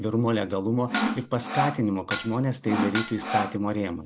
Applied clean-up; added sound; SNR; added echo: none; Dishes, pots, and pans + Sawing; 2 dB; none.